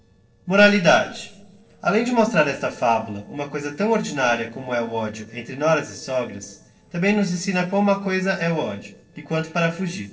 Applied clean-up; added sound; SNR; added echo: neural separator model SepFormer DNS4.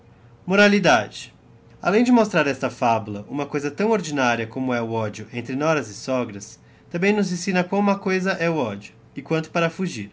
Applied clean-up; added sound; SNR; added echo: none; none; none; none.